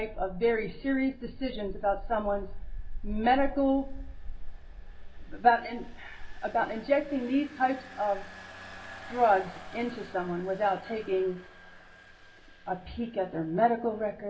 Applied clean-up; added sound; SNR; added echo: none; Engine; 10 dB; reverberation time 0.2 s.